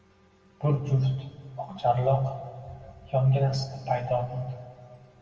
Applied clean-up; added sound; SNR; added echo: none; none; none; reverberation time 1.6 s.